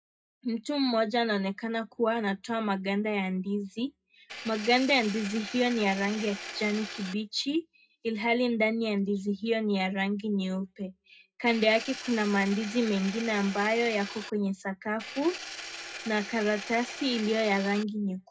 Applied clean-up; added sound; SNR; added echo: none; Engine; 11 dB; reverberation time 0.2 s.